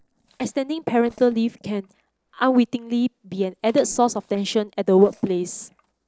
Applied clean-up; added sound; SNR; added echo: neural separator model SepFormer DNS4.